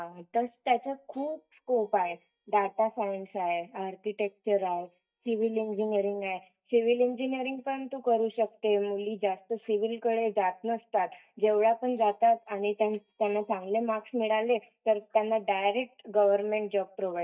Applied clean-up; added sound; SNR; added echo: neural mask model DeepFilterNet 3.